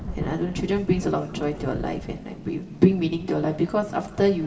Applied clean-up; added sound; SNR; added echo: none; Thunder / Rain; 12 dB; reverberation time 2.3 s.